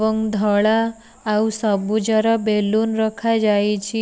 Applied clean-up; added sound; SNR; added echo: none; none; none; none.